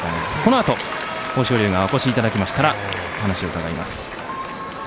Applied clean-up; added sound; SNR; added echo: none; none; none; none.